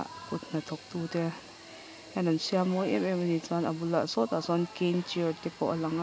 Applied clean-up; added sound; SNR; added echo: none; none; none; none.